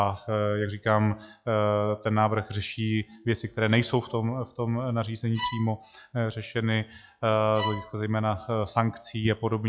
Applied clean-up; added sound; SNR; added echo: classical method log-MMSE.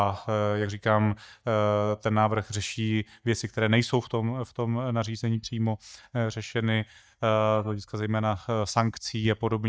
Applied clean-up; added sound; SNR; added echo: neural mask model DeepFilterNet 3.